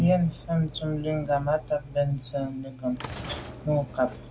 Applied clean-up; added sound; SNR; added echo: none; Sliding door / Train; 15 dB; none.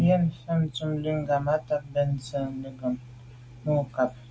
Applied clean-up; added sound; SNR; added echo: none; none; none; none.